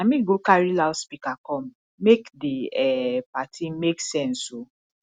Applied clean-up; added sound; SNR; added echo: none; none; none; none.